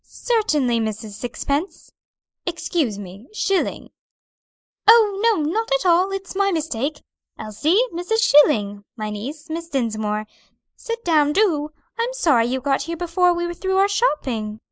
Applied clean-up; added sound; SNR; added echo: neural mask model Resemble Enhance denoiser.